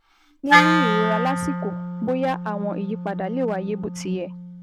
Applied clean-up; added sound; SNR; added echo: none; Wind instrument, woodwind instrument; -2 dB; none.